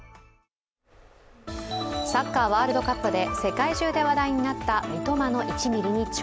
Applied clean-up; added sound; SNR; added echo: none; none; none; none.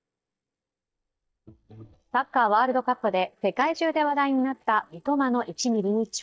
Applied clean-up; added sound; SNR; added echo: neural mask model DeepFilterNet 3.